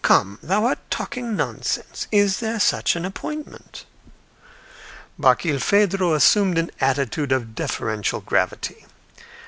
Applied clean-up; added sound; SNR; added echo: none; none; none; none.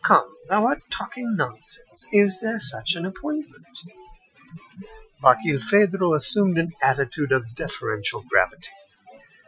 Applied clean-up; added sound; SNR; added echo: classical method Wiener filter.